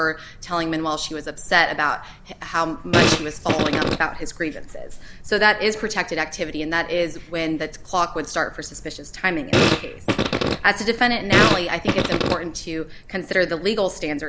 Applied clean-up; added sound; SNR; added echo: none; Fart; -3 dB; none.